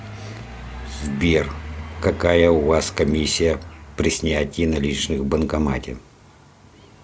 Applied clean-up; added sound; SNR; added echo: none; none; none; none.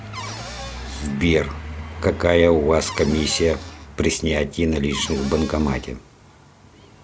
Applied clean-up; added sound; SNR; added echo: none; Cupboard open or close / Door; 15 dB; none.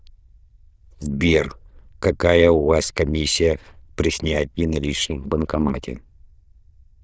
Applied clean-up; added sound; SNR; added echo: neural diffusion model UNIVERSE++.